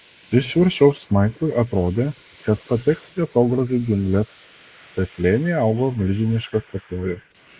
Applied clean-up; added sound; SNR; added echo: neural mask model Resemble Enhance denoiser.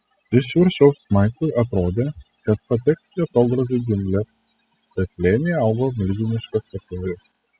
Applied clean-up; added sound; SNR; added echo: classical method spectral subtraction.